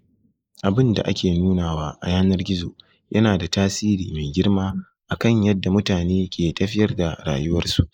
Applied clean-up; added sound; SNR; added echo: neural mask model Resemble Enhance denoiser.